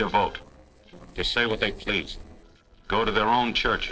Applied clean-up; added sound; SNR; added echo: neural separator model SepFormer DNS4.